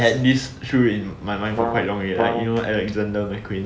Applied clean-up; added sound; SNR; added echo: none; Brass instrument; 4 dB; none.